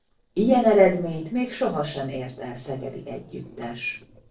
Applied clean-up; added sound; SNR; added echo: neural separator model SepFormer DNS4.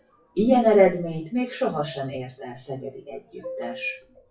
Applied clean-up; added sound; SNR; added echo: classical method WPE with log-MMSE.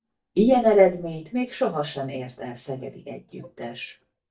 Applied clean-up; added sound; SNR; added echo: neural mask model DeepFilterNet 3.